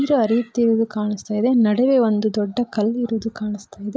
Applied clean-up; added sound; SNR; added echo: none; none; none; none.